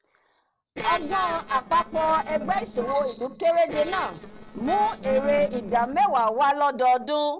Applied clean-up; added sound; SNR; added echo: neural separator model SepFormer DNS4.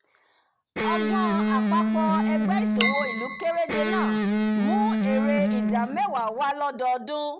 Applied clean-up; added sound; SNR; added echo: none; Electric guitar + Chink, clink; -4 dB; none.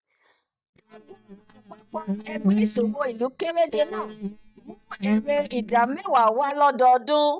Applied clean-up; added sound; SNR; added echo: neural mask model DeepFilterNet 3.